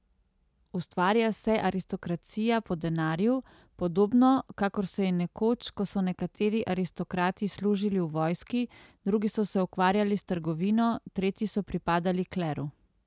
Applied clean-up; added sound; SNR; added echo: none; none; none; none.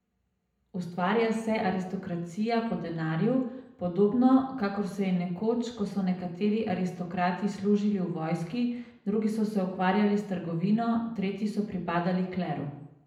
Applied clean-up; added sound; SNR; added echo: none; none; none; reverberation time 0.7 s.